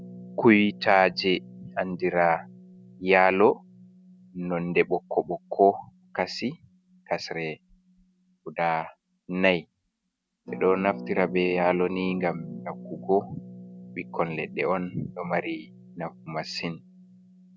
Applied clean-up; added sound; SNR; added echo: none; Harp; 17 dB; none.